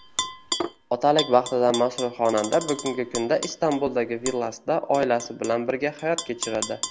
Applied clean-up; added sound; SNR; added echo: none; Tap / Glass; 10 dB; none.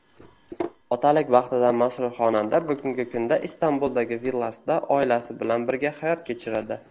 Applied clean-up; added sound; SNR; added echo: neural mask model Resemble Enhance denoiser.